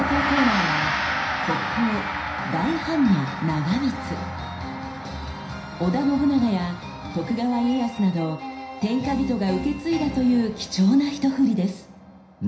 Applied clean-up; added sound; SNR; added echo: none; Gong; 8 dB; reverberation time 0.5 s.